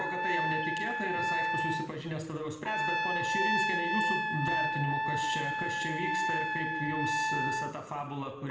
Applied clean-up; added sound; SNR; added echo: none; Trumpet; -4 dB; reverberation time 0.9 s.